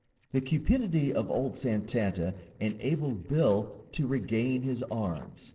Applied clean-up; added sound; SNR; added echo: neural separator model SepFormer DNS4.